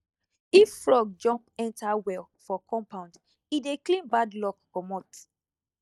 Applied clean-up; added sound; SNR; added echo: neural mask model DeepFilterNet 3.